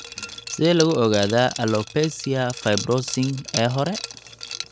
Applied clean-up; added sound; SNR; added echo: none; Liquid; 12 dB; none.